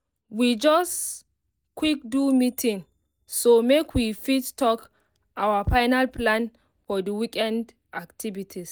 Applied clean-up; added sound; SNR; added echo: neural mask model DeepFilterNet 3.